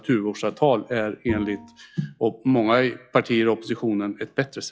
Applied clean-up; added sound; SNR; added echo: classical method log-MMSE.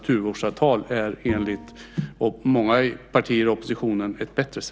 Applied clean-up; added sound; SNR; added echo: none; Bowed string instrument; 17 dB; none.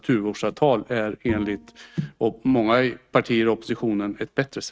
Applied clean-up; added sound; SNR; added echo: neural mask model RNNoise.